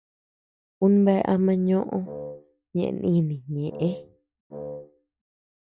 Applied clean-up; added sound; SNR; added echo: none; Wind instrument, woodwind instrument; 13 dB; none.